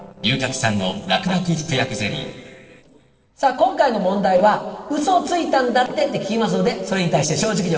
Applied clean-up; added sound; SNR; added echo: neural separator model SepFormer DNS4.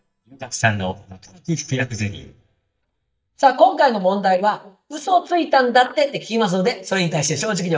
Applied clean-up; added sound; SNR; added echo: neural mask model DeepFilterNet 3.